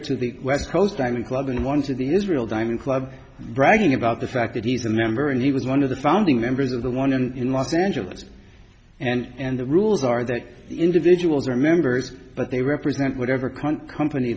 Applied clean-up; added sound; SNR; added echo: none; none; none; none.